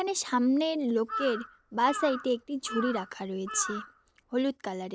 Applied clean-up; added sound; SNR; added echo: none; Bird vocalization, bird call, bird song / Crow; 9 dB; none.